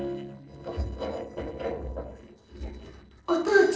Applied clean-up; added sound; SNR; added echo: neural separator model SepFormer DNS4.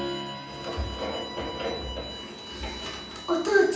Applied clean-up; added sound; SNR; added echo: none; Bowed string instrument; 11 dB; reverberation time 0.9 s.